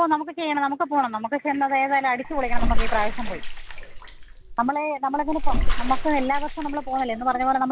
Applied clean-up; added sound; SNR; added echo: none; Bathtub (filling or washing) / Water / Splash, splatter; -3 dB; none.